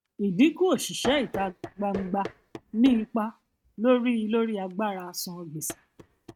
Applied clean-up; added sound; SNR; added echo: neural mask model RNNoise.